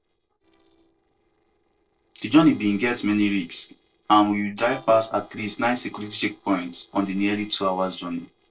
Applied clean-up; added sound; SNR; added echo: neural separator model SepFormer DNS4.